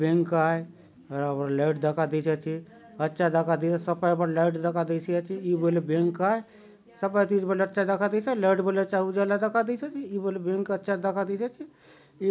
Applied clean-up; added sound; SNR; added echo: none; none; none; none.